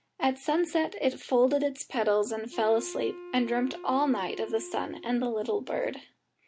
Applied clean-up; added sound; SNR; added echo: none; Wind instrument, woodwind instrument; 15 dB; none.